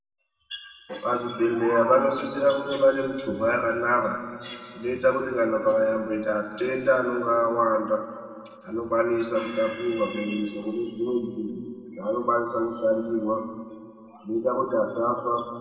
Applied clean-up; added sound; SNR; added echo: none; none; none; reverberation time 2.0 s.